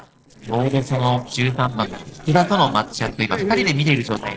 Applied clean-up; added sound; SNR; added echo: neural separator model SepFormer DNS4.